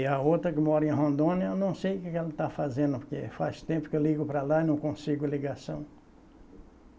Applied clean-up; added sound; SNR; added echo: none; none; none; none.